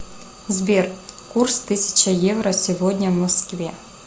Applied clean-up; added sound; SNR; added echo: none; none; none; none.